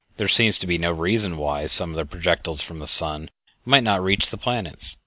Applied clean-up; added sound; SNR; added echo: none; none; none; none.